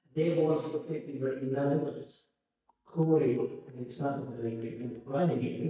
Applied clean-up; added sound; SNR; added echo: neural mask model DeepFilterNet 3.